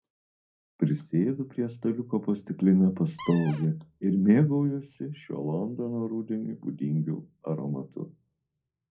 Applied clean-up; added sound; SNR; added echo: none; Cupboard open or close; 13 dB; reverberation time 0.2 s.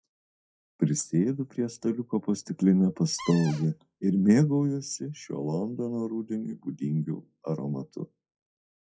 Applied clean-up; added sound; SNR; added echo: classical method WPE with log-MMSE.